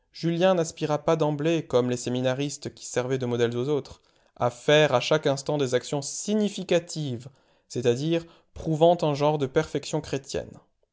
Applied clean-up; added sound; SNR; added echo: none; none; none; none.